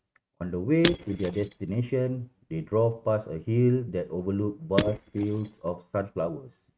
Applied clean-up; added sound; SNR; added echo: neural mask model RNNoise.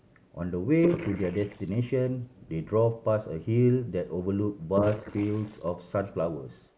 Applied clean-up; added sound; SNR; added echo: neural mask model Resemble Enhance denoiser.